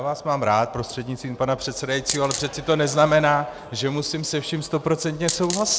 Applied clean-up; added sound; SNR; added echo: none; Coin (dropping); 5 dB; none.